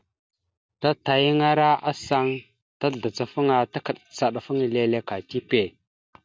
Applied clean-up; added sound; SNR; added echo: none; none; none; none.